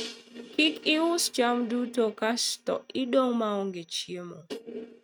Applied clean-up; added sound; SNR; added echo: neural mask model RNNoise.